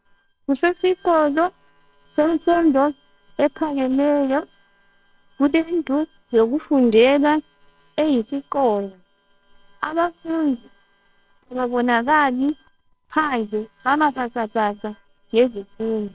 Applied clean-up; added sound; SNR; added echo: neural separator model SepFormer WHAMR!.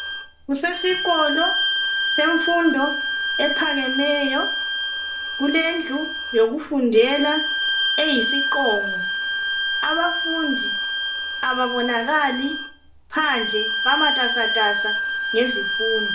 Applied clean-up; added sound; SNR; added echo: none; Bowed string instrument; 1 dB; reverberation time 0.4 s.